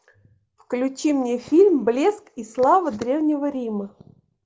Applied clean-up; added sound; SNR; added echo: none; none; none; none.